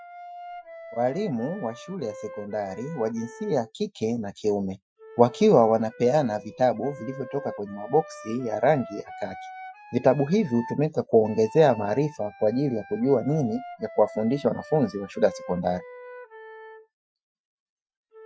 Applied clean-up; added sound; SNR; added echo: classical method Wiener filter.